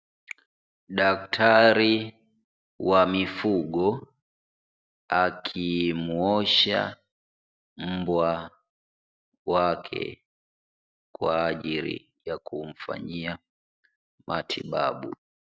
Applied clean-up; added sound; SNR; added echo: none; none; none; none.